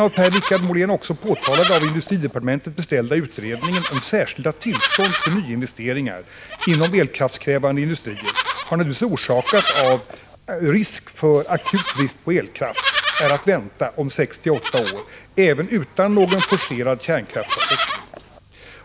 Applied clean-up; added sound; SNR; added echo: none; Livestock, farm animals, working animals; 6 dB; none.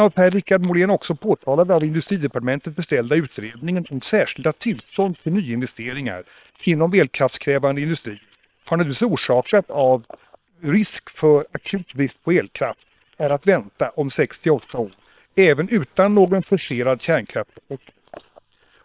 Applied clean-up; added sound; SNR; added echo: neural separator model SepFormer WHAM!.